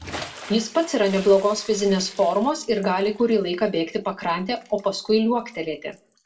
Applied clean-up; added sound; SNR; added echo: none; Bathtub (filling or washing) / Splash, splatter; 19 dB; reverberation time 0.2 s.